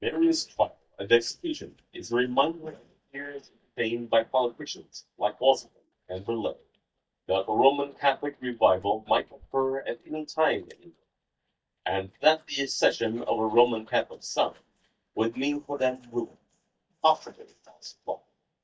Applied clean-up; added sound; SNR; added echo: neural mask model DeepFilterNet 3.